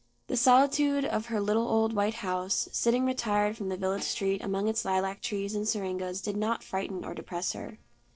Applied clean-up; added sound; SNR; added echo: neural separator model SepFormer DNS4.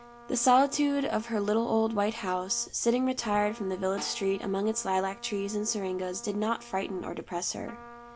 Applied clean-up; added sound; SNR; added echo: none; Snare drum + Trumpet; 20 dB; none.